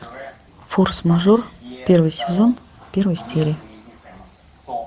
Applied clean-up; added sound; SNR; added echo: none; none; none; none.